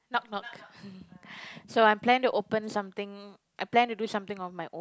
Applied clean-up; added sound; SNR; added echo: none; none; none; none.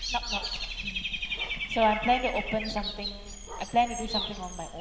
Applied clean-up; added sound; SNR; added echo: none; Bird / Dog; 4 dB; reverberation time 2.0 s.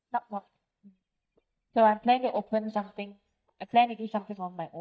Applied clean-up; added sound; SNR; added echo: neural mask model DeepFilterNet 3.